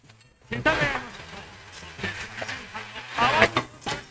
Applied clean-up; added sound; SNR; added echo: neural mask model RNNoise.